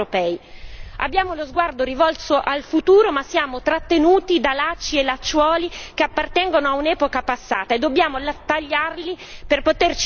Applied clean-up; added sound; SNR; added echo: none; Fixed-wing aircraft, airplane; 17 dB; none.